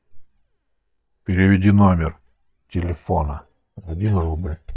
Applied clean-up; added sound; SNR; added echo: neural mask model DeepFilterNet 3.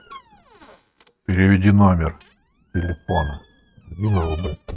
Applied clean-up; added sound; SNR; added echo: neural mask model RNNoise.